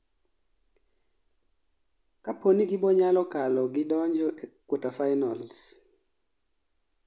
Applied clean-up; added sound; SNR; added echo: none; none; none; none.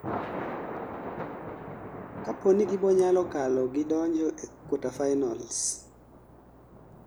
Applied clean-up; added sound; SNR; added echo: none; Thunder; 11 dB; none.